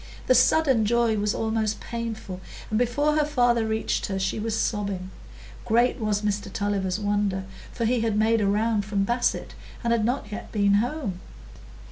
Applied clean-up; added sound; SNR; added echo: none; none; none; none.